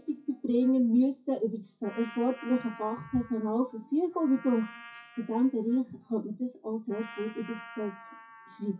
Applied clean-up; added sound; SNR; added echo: classical method WPE with log-MMSE.